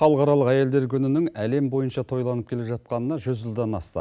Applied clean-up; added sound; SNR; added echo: none; none; none; none.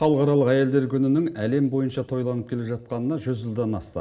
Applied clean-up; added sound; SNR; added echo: none; none; none; reverberation time 1.0 s.